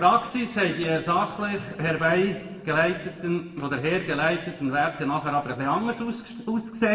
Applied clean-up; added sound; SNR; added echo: none; none; none; reverberation time 1.1 s.